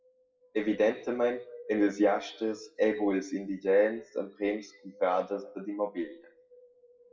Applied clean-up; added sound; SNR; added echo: classical method WPE with log-MMSE.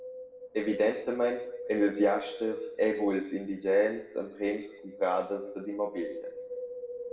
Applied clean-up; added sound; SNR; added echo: none; Wind; 11 dB; reverberation time 0.7 s.